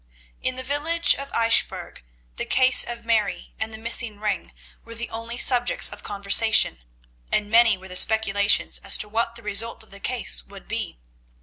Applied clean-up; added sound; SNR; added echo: none; none; none; none.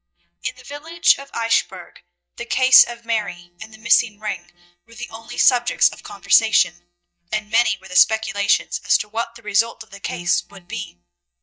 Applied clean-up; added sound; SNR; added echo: neural mask model DeepFilterNet 3.